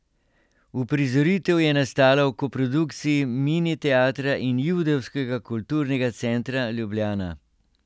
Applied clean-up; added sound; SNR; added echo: none; none; none; none.